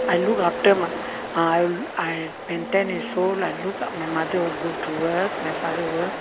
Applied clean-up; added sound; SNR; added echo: none; Ocean; 6 dB; none.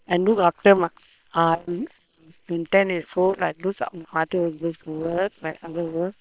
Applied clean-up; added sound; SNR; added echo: neural separator model SepFormer WHAM!.